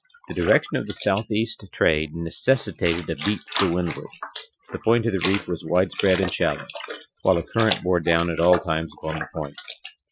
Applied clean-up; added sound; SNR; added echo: classical method Wiener filter.